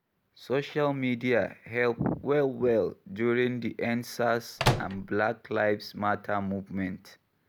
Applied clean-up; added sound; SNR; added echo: none; Microwave oven; -1 dB; none.